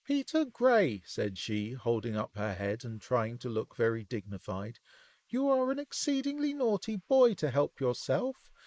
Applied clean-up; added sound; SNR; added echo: neural mask model Resemble Enhance denoiser.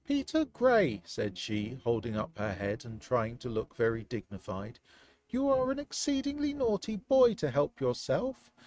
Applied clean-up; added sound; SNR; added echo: neural mask model RNNoise.